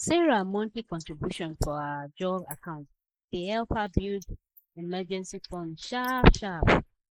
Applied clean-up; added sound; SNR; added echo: neural mask model Resemble Enhance denoiser.